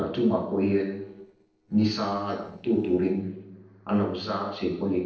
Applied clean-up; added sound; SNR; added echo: neural separator model SepFormer DNS4.